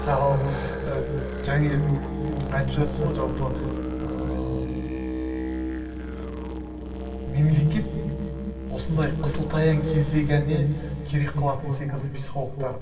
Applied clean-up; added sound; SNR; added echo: none; Musical instrument; 5 dB; reverberation time 2.6 s.